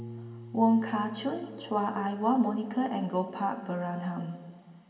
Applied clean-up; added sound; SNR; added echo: none; Piano; 19 dB; reverberation time 2.2 s.